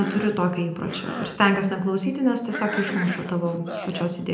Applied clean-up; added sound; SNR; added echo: none; Cough; 11 dB; reverberation time 0.7 s.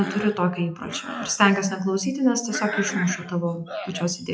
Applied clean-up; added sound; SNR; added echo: classical method WPE with log-MMSE.